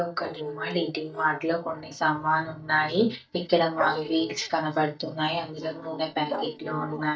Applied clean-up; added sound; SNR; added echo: neural mask model DeepFilterNet 3.